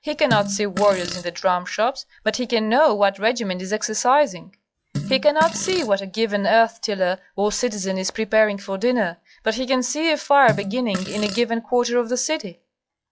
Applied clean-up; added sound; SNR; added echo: classical method log-MMSE.